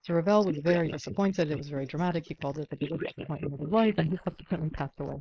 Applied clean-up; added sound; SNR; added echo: neural mask model Resemble Enhance denoiser.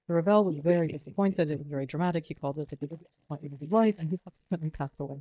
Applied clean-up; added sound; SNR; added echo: neural mask model DeepFilterNet 3.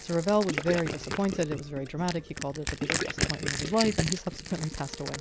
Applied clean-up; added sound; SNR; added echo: none; Crushing + Gurgling / Liquid; 4 dB; none.